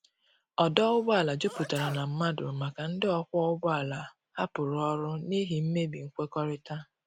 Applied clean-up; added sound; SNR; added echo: none; Sneeze; 15 dB; none.